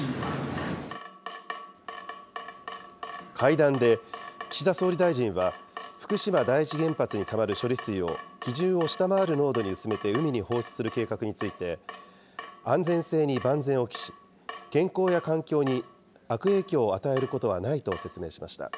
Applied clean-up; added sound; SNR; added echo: none; Drip / Water tap, faucet; 14 dB; none.